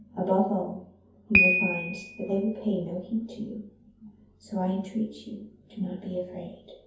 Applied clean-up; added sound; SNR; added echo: none; Piano; 2 dB; reverberation time 0.6 s.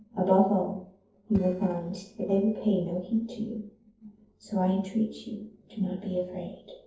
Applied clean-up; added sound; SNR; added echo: neural separator model SepFormer DNS4.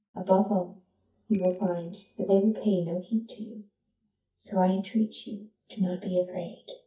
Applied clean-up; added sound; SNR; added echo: neural mask model DeepFilterNet 3.